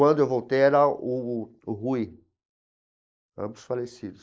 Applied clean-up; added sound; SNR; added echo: neural mask model Resemble Enhance denoiser.